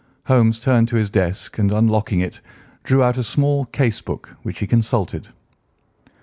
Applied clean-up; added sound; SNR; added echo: none; none; none; none.